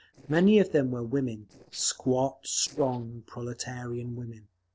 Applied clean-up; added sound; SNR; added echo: neural separator model SepFormer DNS4.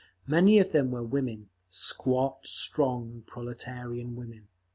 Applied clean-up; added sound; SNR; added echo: none; none; none; none.